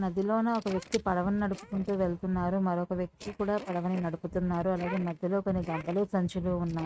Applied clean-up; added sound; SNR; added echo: neural mask model RNNoise.